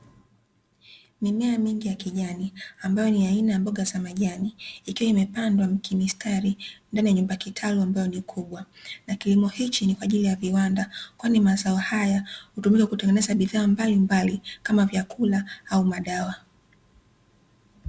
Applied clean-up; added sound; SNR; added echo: none; none; none; none.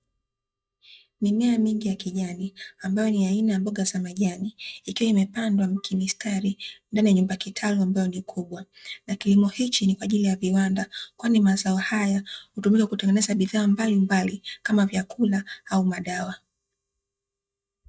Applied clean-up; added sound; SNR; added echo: neural mask model DeepFilterNet 3.